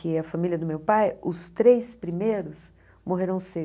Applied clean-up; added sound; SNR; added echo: none; none; none; none.